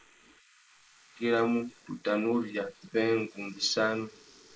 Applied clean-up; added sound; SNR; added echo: neural mask model Resemble Enhance denoiser.